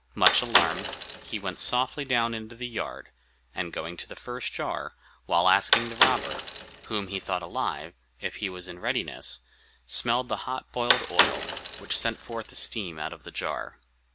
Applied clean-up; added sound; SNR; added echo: none; Bicycle; -2 dB; none.